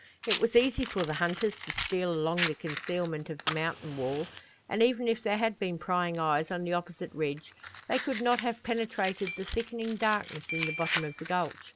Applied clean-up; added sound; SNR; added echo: none; Fire + Keyboard (musical); 7 dB; none.